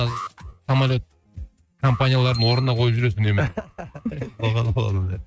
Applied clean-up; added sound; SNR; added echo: neural mask model RNNoise.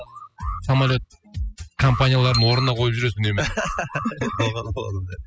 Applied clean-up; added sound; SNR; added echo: classical method spectral subtraction.